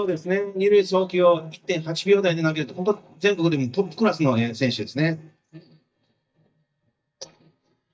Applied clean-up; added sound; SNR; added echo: neural mask model DeepFilterNet 3.